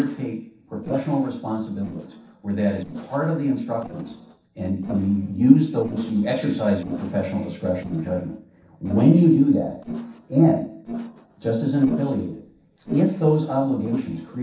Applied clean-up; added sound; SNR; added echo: neural separator model SepFormer DNS4.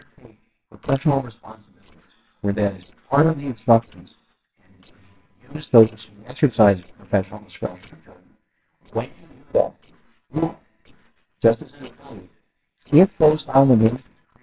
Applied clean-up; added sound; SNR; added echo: neural separator model SepFormer WHAMR!.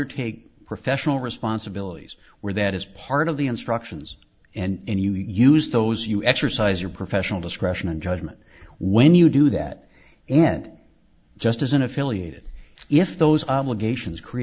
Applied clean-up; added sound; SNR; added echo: none; none; none; none.